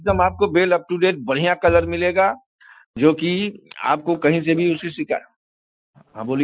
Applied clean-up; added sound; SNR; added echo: classical method Wiener filter.